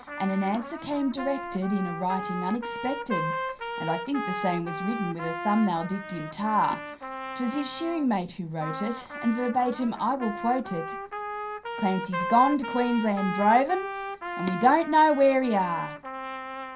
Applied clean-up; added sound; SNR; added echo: none; Trumpet; 8 dB; reverberation time 0.3 s.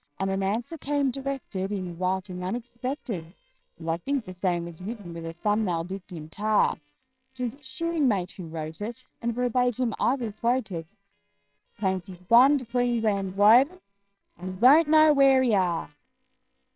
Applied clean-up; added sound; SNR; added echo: neural separator model SepFormer WHAMR!.